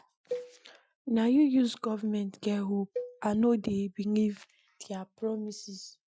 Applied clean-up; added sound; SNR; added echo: classical method Wiener filter.